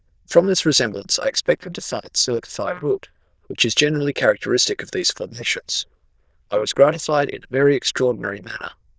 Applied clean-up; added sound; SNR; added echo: neural diffusion model UNIVERSE++.